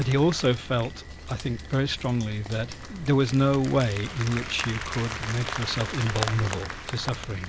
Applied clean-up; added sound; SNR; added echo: none; Applause + Rain; 9 dB; none.